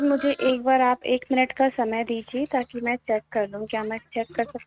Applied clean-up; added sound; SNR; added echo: neural mask model RNNoise.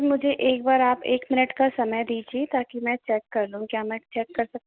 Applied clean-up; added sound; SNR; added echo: none; none; none; none.